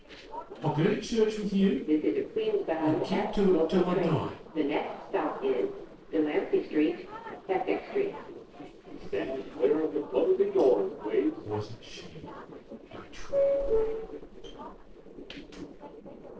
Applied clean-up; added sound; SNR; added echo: neural separator model SepFormer DNS4.